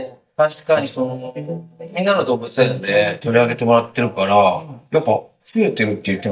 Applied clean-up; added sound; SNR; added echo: neural mask model DeepFilterNet 3.